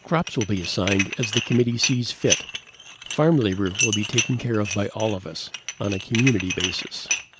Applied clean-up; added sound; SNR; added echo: none; Dishes, pots, and pans; 5 dB; none.